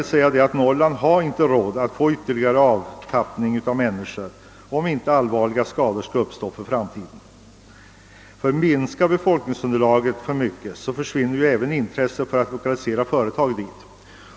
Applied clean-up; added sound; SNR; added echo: none; none; none; none.